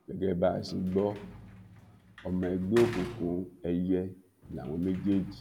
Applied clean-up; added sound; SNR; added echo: none; Sliding door / Slam; 15 dB; none.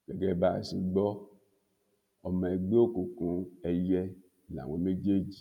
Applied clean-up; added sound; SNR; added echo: none; none; none; none.